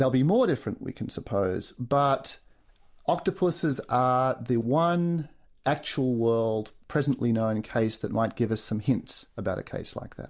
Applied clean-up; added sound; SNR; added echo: none; none; none; none.